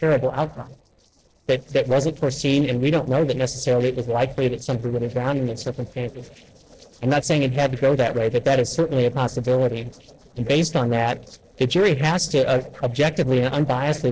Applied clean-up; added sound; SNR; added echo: neural separator model SepFormer DNS4.